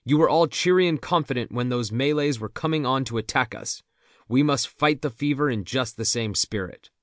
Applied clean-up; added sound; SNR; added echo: none; none; none; none.